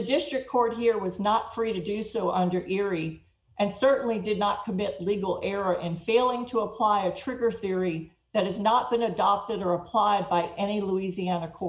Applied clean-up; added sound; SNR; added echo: none; none; none; none.